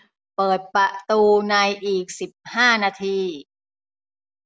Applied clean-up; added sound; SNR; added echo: none; none; none; none.